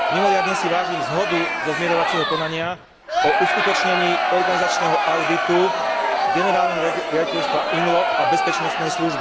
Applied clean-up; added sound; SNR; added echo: none; Crowd; -3 dB; none.